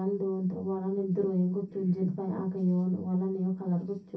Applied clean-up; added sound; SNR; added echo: none; none; none; reverberation time 0.3 s.